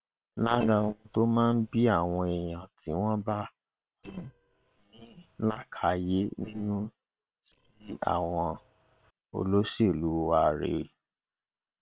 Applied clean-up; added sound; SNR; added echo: neural separator model SepFormer WHAM!.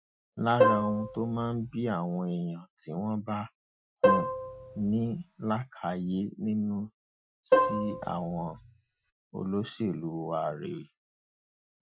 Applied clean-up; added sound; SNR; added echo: classical method Wiener filter.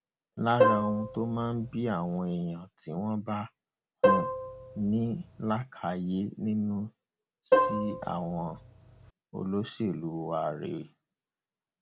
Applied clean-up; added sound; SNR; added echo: none; Plucked string instrument; -3 dB; none.